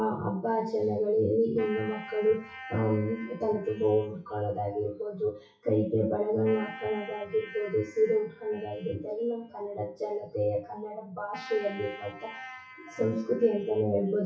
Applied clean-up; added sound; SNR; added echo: classical method WPE with log-MMSE.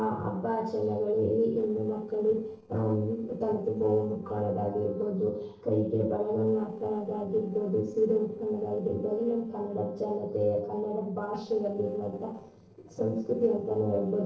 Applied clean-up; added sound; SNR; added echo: neural separator model SepFormer DNS4.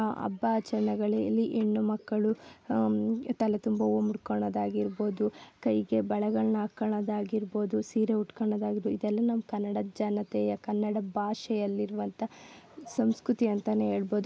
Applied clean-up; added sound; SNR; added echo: none; none; none; none.